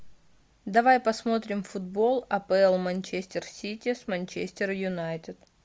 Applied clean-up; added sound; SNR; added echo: none; none; none; none.